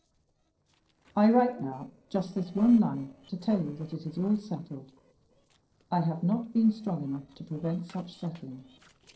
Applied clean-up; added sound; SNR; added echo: neural separator model SepFormer DNS4.